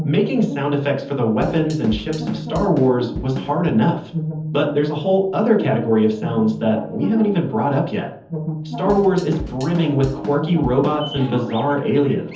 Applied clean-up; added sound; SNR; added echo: none; Drum kit; 13 dB; reverberation time 0.7 s.